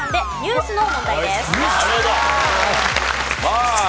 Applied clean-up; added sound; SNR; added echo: none; Rattle (instrument); 20 dB; none.